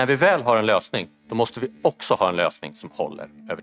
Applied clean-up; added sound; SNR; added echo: neural mask model RNNoise.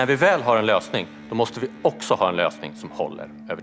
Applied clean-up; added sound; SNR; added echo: none; Electric guitar; 18 dB; none.